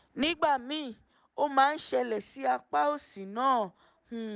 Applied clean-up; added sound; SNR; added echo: none; none; none; none.